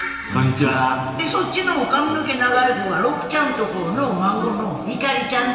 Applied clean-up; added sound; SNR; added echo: none; none; none; reverberation time 2.8 s.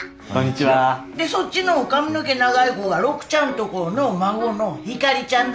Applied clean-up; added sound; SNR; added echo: none; none; none; none.